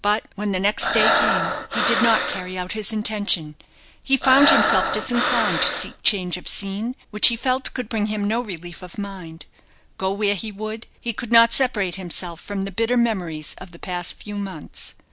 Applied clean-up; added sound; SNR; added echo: none; Breathing; -2 dB; none.